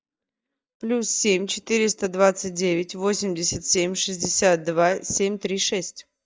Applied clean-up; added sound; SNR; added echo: neural mask model DeepFilterNet 3.